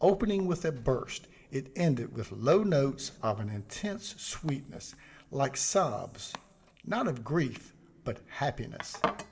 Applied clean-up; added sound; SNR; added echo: none; Domestic sounds, home sounds; 14 dB; reverberation time 1.0 s.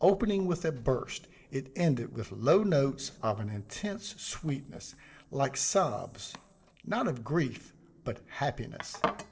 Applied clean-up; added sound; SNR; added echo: neural separator model SepFormer DNS4.